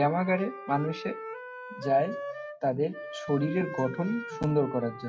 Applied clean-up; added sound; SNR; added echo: classical method WPE with log-MMSE.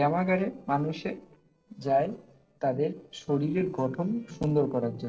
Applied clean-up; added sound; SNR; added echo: neural separator model SepFormer DNS4.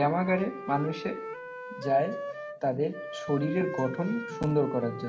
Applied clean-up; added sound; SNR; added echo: none; Wind instrument, woodwind instrument; 9 dB; reverberation time 0.6 s.